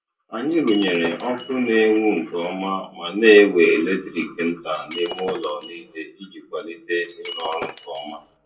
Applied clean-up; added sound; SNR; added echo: none; Shatter; 12 dB; reverberation time 0.2 s.